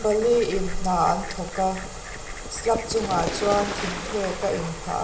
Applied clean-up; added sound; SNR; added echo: none; Fowl; 7 dB; reverberation time 1.2 s.